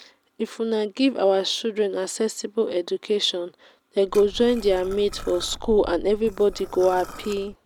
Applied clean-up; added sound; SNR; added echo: none; Liquid; 14 dB; none.